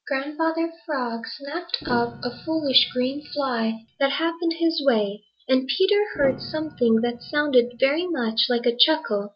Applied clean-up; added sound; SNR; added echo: none; Piano; 17 dB; none.